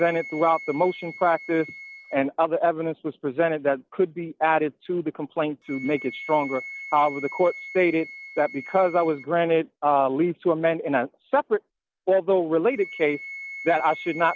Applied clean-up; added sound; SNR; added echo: none; Wind instrument, woodwind instrument; 17 dB; none.